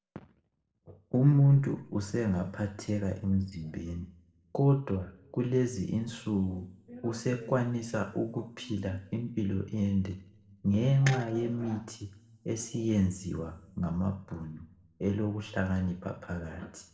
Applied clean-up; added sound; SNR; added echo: none; none; none; reverberation time 0.5 s.